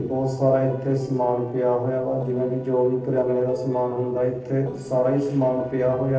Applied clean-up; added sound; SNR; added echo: neural separator model SepFormer DNS4.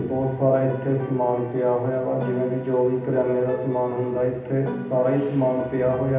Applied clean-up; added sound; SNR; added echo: none; Piano; 13 dB; reverberation time 0.8 s.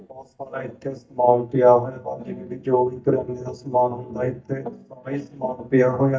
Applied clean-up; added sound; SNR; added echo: neural mask model DeepFilterNet 3.